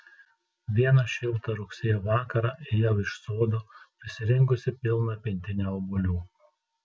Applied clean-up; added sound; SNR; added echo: none; none; none; none.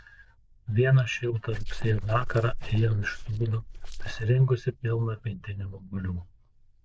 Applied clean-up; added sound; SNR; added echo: neural diffusion model UNIVERSE++.